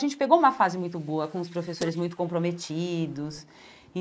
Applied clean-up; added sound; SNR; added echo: neural mask model Resemble Enhance denoiser.